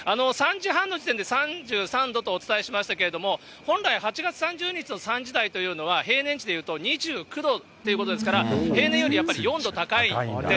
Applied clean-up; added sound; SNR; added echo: none; none; none; none.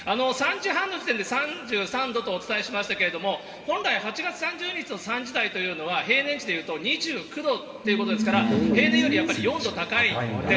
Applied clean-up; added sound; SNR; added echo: none; none; none; reverberation time 2.1 s.